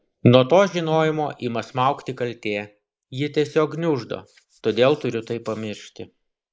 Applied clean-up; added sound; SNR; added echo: neural mask model Resemble Enhance denoiser.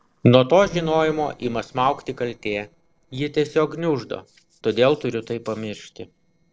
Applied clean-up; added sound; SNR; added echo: neural separator model SepFormer DNS4.